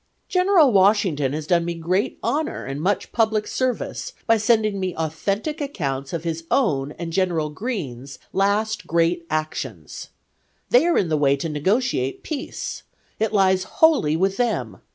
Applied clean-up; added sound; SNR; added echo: none; none; none; none.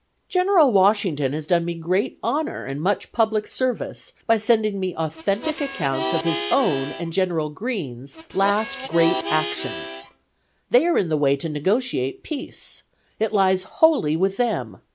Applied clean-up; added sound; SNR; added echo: none; Harmonica; 7 dB; none.